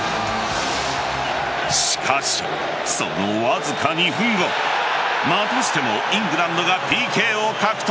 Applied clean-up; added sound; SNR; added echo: none; Wind instrument, woodwind instrument; 15 dB; none.